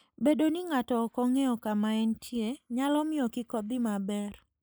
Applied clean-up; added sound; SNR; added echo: neural mask model Resemble Enhance denoiser.